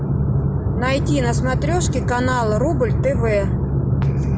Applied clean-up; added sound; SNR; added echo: none; none; none; none.